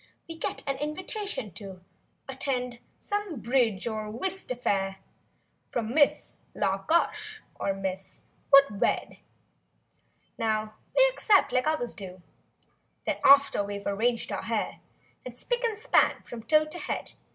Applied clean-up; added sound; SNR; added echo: none; none; none; none.